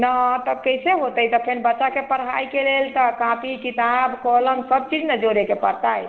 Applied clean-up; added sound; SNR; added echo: neural separator model SepFormer DNS4.